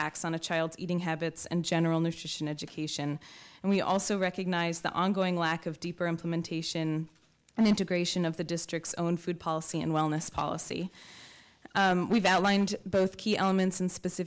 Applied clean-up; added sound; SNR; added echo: none; none; none; none.